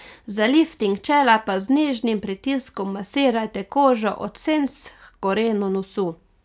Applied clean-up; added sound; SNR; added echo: none; none; none; none.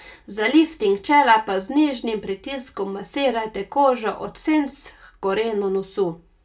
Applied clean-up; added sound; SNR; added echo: none; none; none; reverberation time 0.2 s.